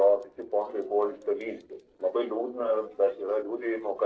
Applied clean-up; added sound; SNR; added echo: neural separator model SepFormer DNS4.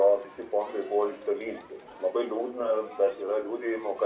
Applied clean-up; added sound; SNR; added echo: none; Crowd; 19 dB; reverberation time 0.3 s.